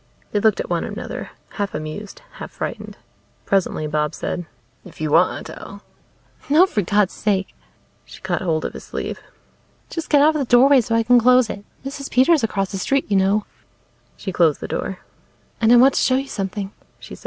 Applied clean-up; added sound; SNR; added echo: none; none; none; none.